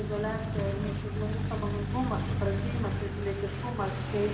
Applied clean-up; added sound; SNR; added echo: none; Truck; -2 dB; reverberation time 0.7 s.